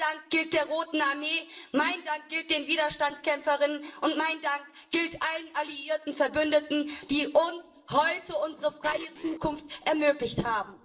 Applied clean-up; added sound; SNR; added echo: neural separator model SepFormer DNS4.